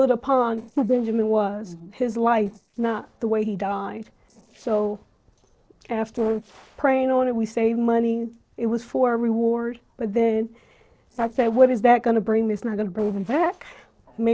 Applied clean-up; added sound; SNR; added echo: neural separator model SepFormer DNS4.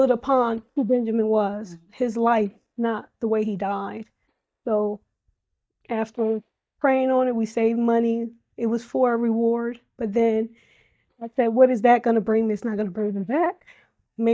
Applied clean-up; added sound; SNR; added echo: neural mask model DeepFilterNet 3.